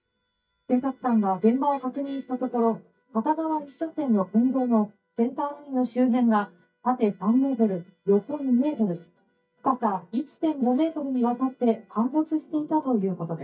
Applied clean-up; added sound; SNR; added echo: neural mask model DeepFilterNet 3.